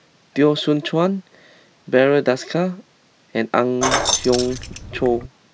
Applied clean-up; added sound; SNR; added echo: none; Keys jangling; 3 dB; none.